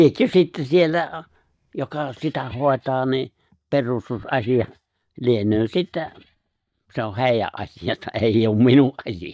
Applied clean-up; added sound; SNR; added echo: neural mask model DeepFilterNet 3.